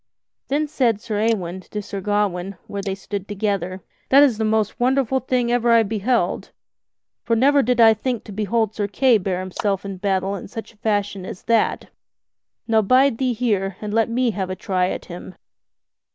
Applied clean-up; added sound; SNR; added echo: neural mask model Resemble Enhance denoiser.